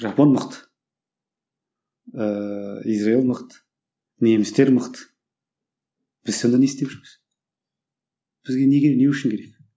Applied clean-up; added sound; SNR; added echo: none; none; none; none.